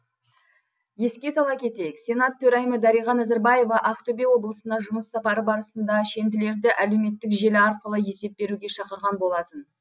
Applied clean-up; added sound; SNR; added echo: none; none; none; none.